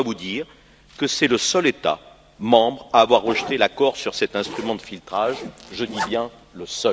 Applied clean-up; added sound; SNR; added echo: none; Zipper (clothing); 16 dB; none.